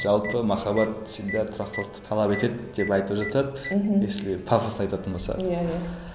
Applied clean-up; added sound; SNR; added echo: none; Telephone; 15 dB; none.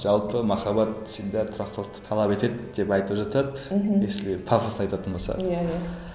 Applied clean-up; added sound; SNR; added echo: none; none; none; none.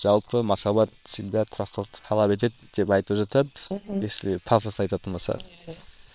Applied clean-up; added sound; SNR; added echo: neural separator model SepFormer WHAM!.